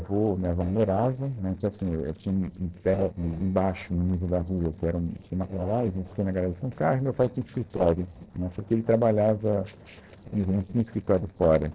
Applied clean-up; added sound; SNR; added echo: neural separator model SepFormer DNS4.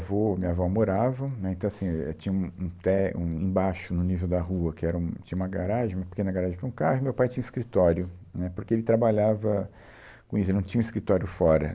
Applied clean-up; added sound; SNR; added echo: none; none; none; none.